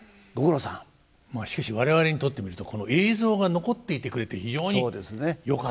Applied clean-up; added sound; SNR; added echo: none; none; none; none.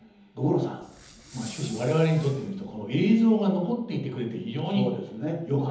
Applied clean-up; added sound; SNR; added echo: none; Fireworks; 20 dB; reverberation time 1.3 s.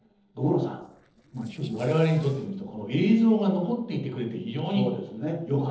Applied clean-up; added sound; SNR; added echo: neural separator model SepFormer DNS4.